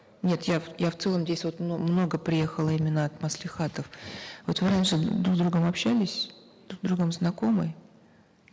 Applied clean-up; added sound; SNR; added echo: none; none; none; none.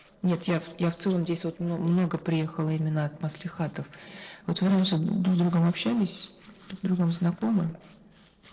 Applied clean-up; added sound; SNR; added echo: neural separator model SepFormer DNS4.